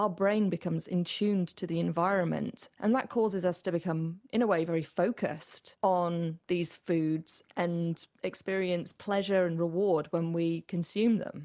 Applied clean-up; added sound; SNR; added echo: none; none; none; none.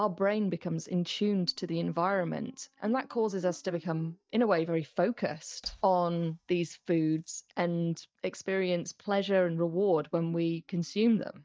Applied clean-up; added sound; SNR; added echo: neural mask model DeepFilterNet 3.